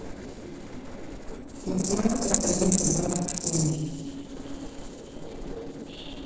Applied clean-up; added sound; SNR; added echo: neural separator model SepFormer DNS4.